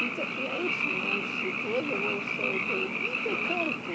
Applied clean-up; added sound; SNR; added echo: none; Frog; -5 dB; none.